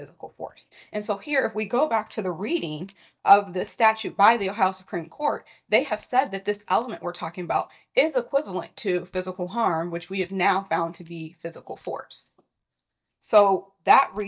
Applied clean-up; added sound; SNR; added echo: neural mask model DeepFilterNet 3.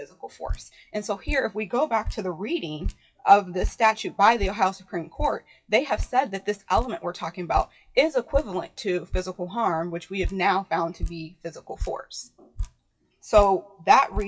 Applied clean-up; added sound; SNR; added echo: classical method WPE with log-MMSE.